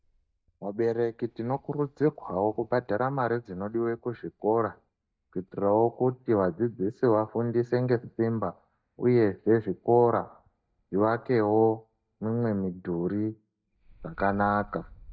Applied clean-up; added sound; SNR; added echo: neural mask model DeepFilterNet 3.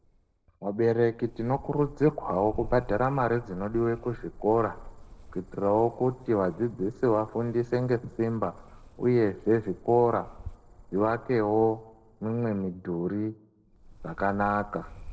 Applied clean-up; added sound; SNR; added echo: neural separator model SepFormer DNS4.